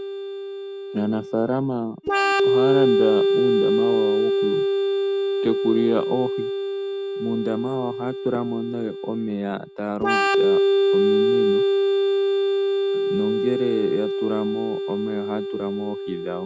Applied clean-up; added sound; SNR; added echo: none; Organ; -5 dB; none.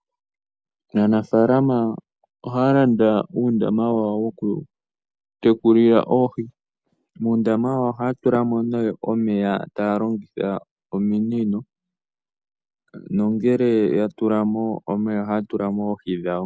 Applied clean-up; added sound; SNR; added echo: none; none; none; none.